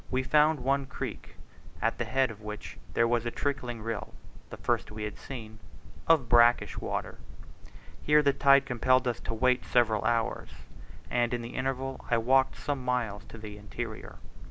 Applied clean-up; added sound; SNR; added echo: none; none; none; none.